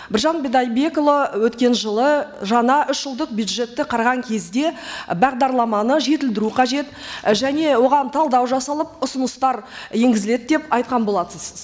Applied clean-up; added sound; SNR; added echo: none; none; none; none.